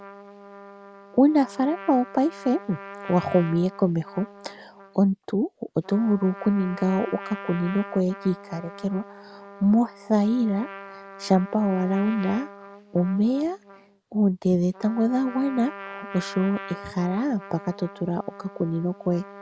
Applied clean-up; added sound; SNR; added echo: none; Trumpet; 16 dB; none.